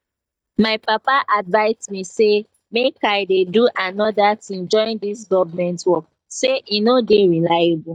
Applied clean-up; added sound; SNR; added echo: neural mask model DeepFilterNet 3.